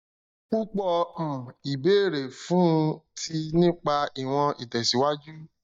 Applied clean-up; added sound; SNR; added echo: neural mask model DeepFilterNet 3.